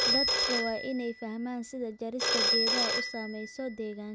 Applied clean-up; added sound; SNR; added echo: none; Telephone; -4 dB; none.